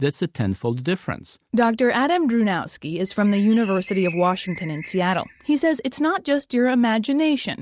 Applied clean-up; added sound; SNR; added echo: neural mask model RNNoise.